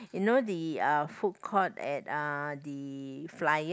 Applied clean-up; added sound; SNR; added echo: none; none; none; none.